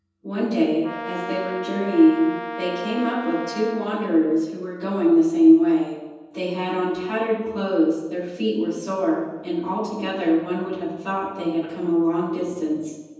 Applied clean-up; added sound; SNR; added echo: none; Brass instrument; 10 dB; reverberation time 1.1 s.